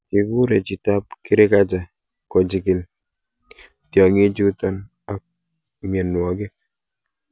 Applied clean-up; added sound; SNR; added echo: none; none; none; none.